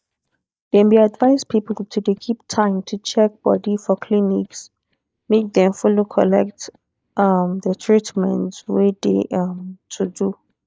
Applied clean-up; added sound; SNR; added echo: neural mask model DeepFilterNet 3.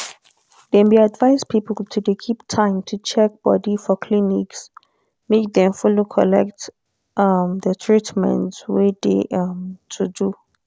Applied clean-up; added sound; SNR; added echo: none; none; none; none.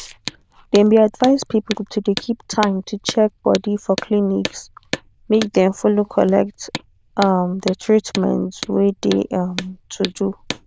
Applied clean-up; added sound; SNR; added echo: neural diffusion model UNIVERSE++.